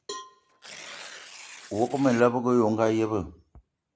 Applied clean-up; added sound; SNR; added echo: none; Tearing + Cowbell; 18 dB; none.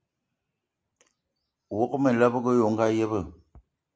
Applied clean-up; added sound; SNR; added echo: none; none; none; none.